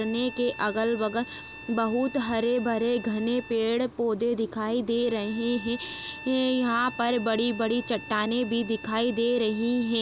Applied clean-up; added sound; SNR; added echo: none; Bowed string instrument; 17 dB; none.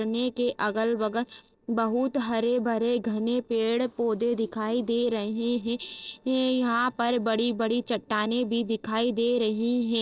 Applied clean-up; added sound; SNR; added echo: neural separator model SepFormer DNS4.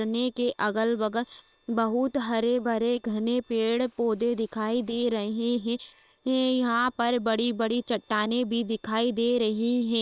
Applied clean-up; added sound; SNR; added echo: neural separator model SepFormer WHAM!.